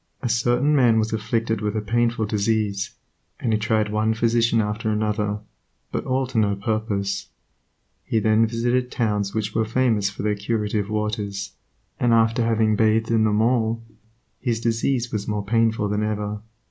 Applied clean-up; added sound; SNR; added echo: none; none; none; none.